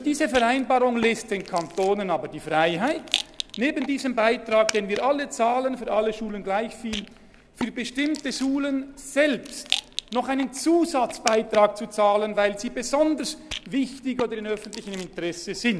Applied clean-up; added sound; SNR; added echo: none; Rattle; 14 dB; none.